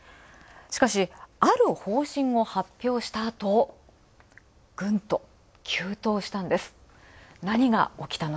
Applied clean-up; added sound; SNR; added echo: none; none; none; none.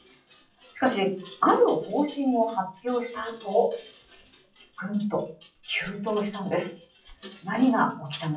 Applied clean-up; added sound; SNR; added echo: classical method WPE with log-MMSE.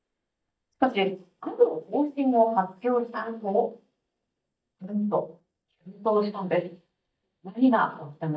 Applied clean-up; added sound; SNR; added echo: neural mask model DeepFilterNet 3.